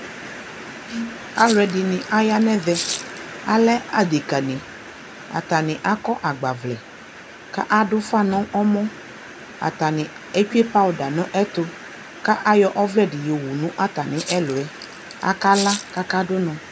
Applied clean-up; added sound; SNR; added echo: none; Rattle (instrument) + Brass instrument; 11 dB; none.